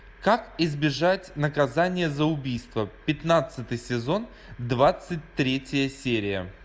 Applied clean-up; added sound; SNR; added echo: none; none; none; none.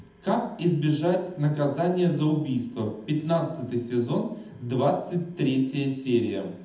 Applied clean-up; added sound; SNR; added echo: none; none; none; reverberation time 0.8 s.